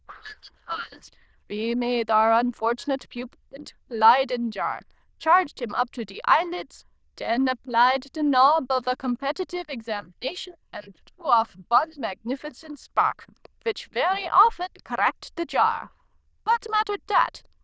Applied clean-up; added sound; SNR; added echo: neural diffusion model UNIVERSE++.